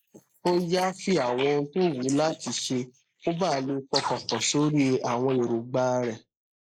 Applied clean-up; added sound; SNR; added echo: neural mask model Resemble Enhance denoiser.